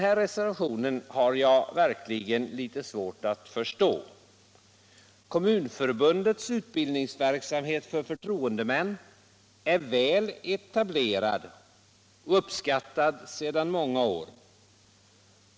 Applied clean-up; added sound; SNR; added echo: none; none; none; none.